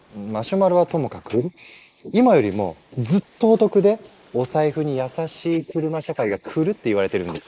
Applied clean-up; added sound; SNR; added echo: neural mask model Resemble Enhance denoiser.